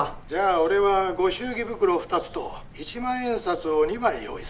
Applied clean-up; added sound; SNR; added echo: none; Bird vocalization, bird call, bird song; 18 dB; none.